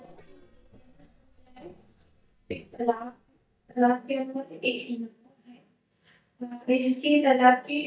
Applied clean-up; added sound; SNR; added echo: neural mask model DeepFilterNet 3.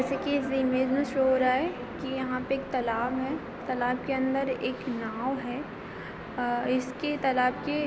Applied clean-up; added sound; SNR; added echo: none; none; none; none.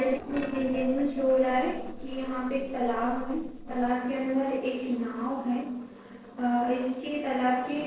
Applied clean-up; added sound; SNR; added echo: neural separator model SepFormer DNS4.